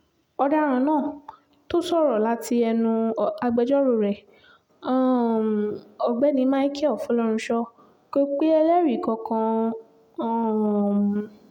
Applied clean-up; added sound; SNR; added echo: none; none; none; none.